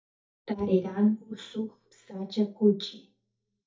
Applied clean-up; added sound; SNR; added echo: neural mask model DeepFilterNet 3.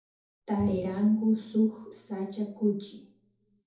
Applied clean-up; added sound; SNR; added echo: none; Bowed string instrument; 18 dB; reverberation time 0.5 s.